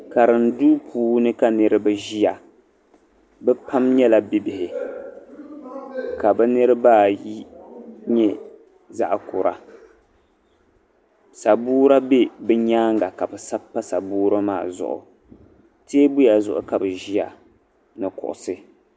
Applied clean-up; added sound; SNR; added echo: none; none; none; none.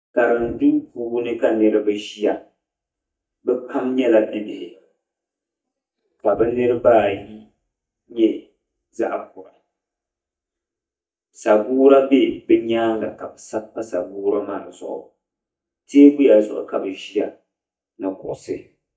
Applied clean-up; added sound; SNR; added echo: neural mask model DeepFilterNet 3.